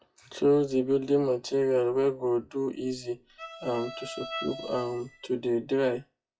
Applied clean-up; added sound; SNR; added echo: classical method WPE with log-MMSE.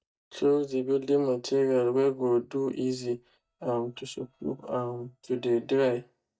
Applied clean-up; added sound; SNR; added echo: neural mask model DeepFilterNet 3.